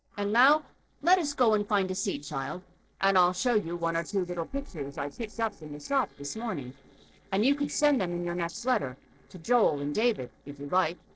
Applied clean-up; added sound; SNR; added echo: neural separator model SepFormer DNS4.